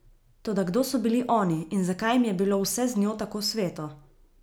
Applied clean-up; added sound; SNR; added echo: none; none; none; none.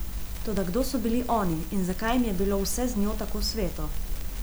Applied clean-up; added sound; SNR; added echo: none; Crackle; 1 dB; none.